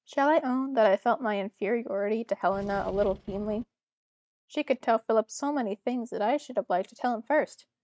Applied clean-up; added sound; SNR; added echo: neural mask model RNNoise.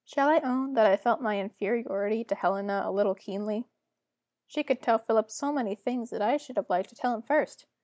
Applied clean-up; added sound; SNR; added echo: none; none; none; none.